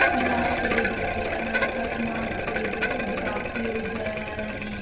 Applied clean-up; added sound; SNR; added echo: none; Bicycle; -4 dB; reverberation time 0.7 s.